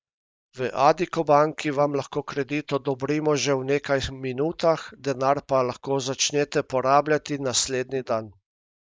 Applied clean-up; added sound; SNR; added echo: neural mask model Resemble Enhance denoiser.